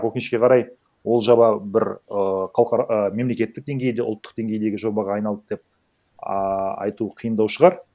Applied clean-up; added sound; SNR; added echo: none; none; none; none.